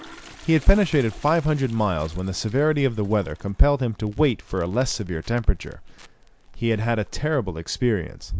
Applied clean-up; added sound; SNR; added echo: none; Crackle + Toilet flush; 19 dB; none.